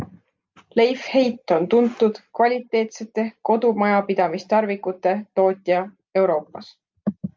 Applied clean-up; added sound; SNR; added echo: none; none; none; none.